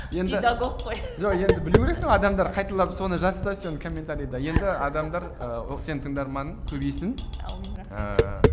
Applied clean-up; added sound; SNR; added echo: none; Tap; 1 dB; none.